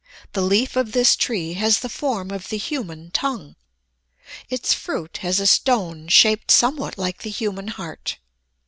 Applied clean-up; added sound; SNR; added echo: none; none; none; none.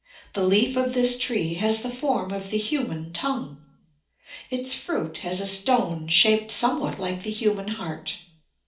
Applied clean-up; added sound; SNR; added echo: none; none; none; reverberation time 0.4 s.